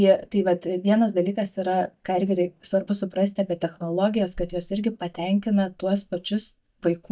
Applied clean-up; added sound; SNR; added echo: neural mask model DeepFilterNet 3.